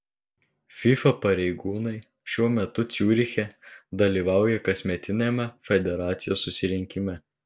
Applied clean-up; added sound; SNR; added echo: none; none; none; none.